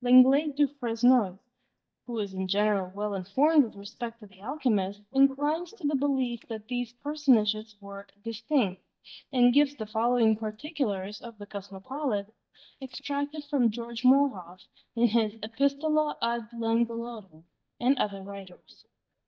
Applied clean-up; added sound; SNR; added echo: neural mask model DeepFilterNet 3.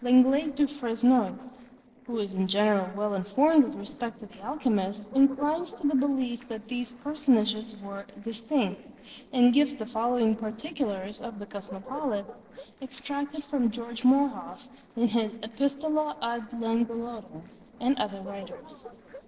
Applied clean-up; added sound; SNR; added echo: neural separator model SepFormer DNS4.